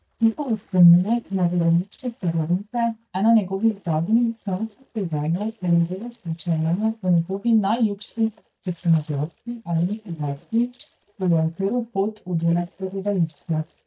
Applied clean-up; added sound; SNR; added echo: neural mask model DeepFilterNet 3.